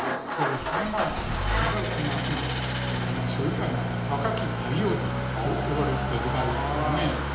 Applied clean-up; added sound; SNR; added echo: none; Idling / Engine starting; -3 dB; reverberation time 1.0 s.